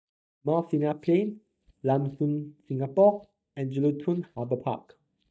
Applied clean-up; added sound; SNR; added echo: neural mask model DeepFilterNet 3.